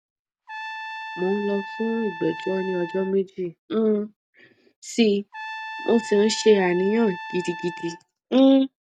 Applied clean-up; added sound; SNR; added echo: none; Trumpet; 12 dB; none.